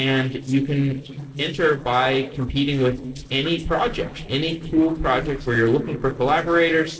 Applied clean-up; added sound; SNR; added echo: neural separator model SepFormer DNS4.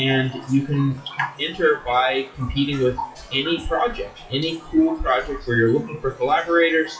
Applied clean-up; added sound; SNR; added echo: classical method WPE with log-MMSE.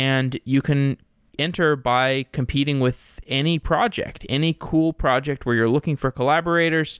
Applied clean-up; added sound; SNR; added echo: none; none; none; none.